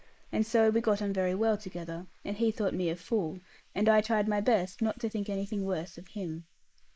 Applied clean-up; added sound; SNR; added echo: neural mask model Resemble Enhance denoiser.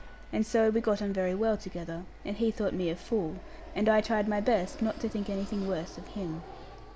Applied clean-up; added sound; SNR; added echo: none; Fixed-wing aircraft, airplane; 17 dB; none.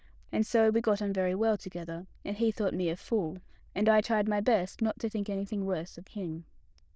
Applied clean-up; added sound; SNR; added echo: neural diffusion model UNIVERSE++.